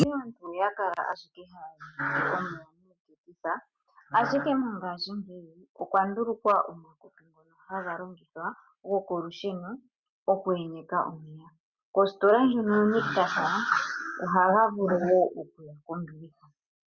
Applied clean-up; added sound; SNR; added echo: none; none; none; none.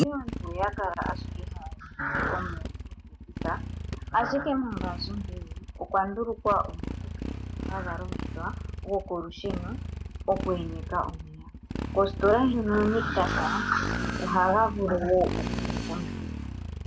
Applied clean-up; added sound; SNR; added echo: none; Motorcycle; 5 dB; none.